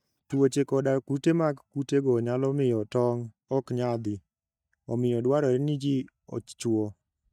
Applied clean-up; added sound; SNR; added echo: neural mask model DeepFilterNet 3.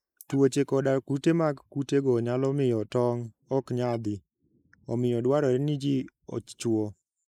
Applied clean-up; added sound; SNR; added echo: neural mask model Resemble Enhance denoiser.